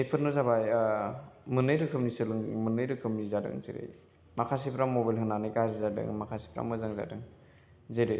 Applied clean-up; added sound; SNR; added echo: none; none; none; none.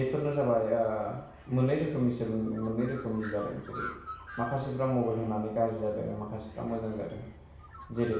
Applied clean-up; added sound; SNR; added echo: none; Bird; 16 dB; reverberation time 0.7 s.